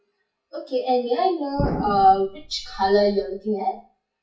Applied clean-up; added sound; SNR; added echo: classical method WPE with log-MMSE.